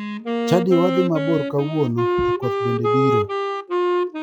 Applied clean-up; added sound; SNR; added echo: classical method log-MMSE.